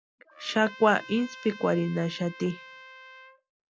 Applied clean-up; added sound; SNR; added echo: none; Trumpet; 18 dB; none.